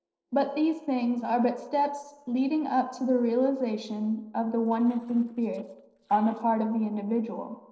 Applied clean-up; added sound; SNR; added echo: neural separator model SepFormer DNS4.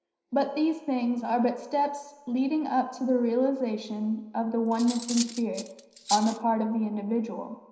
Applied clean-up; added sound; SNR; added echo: none; Cutlery, silverware; 10 dB; reverberation time 0.9 s.